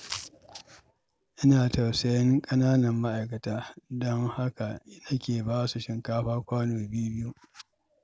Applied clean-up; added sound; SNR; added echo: none; none; none; none.